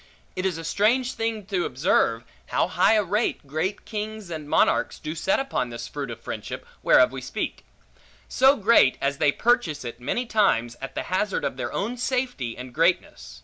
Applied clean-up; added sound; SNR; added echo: none; none; none; none.